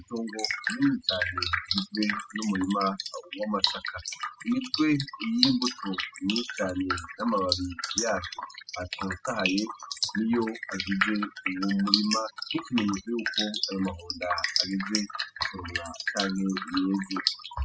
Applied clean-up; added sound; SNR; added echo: classical method spectral subtraction.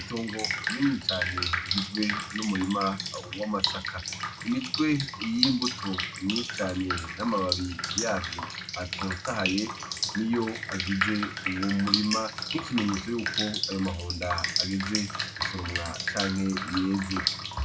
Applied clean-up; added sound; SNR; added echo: none; Drip; 2 dB; none.